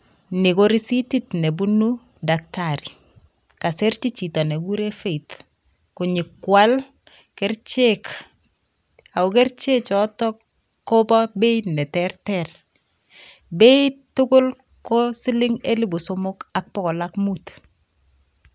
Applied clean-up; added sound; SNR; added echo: none; none; none; none.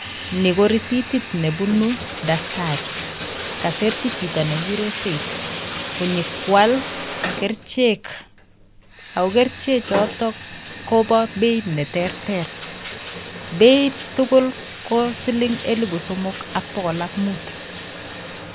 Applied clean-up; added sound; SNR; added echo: none; Bathtub (filling or washing); 10 dB; none.